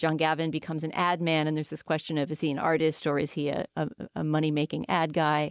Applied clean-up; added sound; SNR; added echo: none; none; none; none.